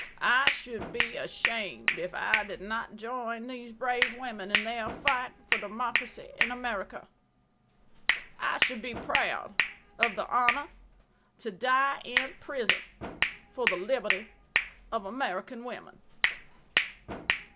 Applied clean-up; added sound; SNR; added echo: none; Hands; 0 dB; none.